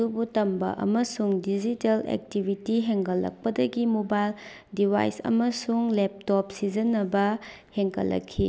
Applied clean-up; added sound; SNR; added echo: none; none; none; none.